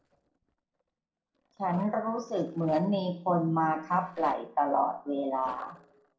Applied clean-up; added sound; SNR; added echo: neural separator model SepFormer DNS4.